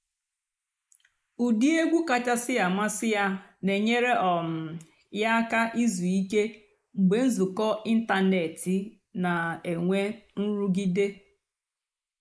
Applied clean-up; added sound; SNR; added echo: neural mask model Resemble Enhance denoiser.